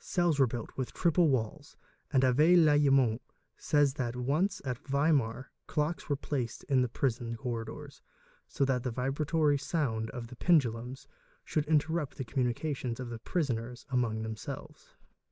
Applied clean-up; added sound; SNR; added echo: none; none; none; none.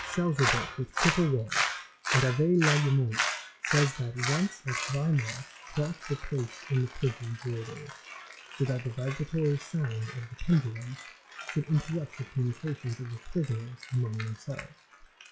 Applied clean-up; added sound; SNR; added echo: classical method log-MMSE.